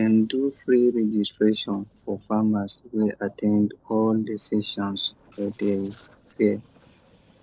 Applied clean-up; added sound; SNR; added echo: neural separator model SepFormer DNS4.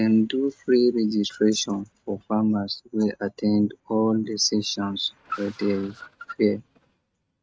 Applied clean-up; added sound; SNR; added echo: neural mask model RNNoise.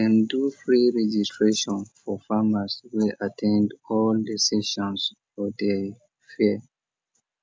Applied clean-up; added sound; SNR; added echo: none; none; none; none.